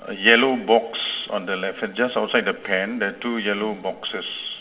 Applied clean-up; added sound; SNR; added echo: none; none; none; reverberation time 1.6 s.